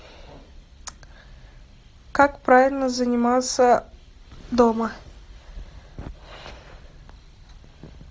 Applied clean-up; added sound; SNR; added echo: none; none; none; none.